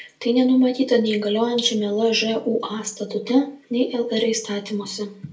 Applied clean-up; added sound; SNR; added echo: none; none; none; reverberation time 0.3 s.